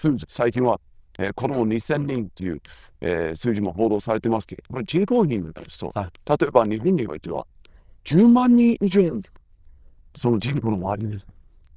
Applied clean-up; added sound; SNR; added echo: neural diffusion model UNIVERSE++.